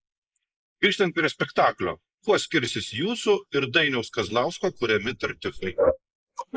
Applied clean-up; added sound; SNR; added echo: neural mask model Resemble Enhance denoiser.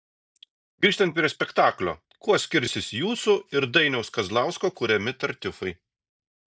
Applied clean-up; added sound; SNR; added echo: none; none; none; none.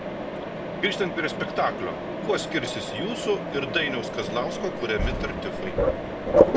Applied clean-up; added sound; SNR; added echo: none; Mechanisms; -3 dB; none.